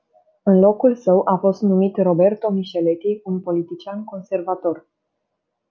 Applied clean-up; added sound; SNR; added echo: none; none; none; none.